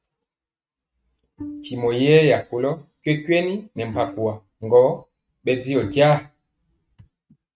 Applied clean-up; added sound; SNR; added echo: neural mask model RNNoise.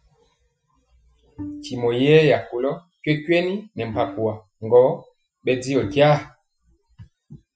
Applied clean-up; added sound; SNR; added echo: classical method Wiener filter.